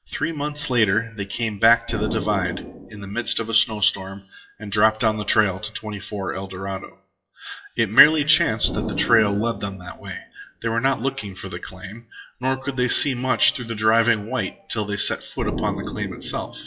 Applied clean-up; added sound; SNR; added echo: classical method WPE with log-MMSE.